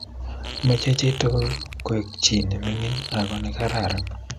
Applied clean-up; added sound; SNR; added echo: none; Cricket + Fart; 12 dB; none.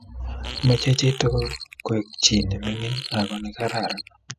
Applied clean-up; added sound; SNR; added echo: classical method spectral subtraction.